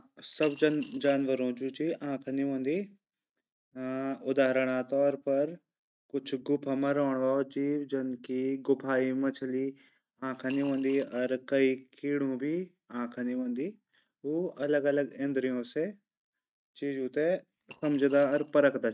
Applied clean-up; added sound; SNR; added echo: neural mask model RNNoise.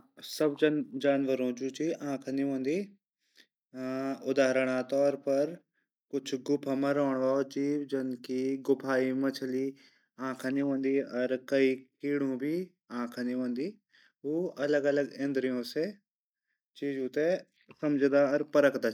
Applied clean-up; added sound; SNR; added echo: neural mask model DeepFilterNet 3.